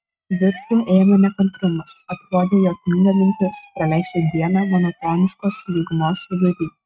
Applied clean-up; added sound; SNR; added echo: neural mask model RNNoise.